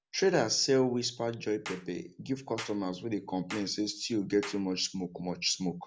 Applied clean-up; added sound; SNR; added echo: none; Clapping; 17 dB; none.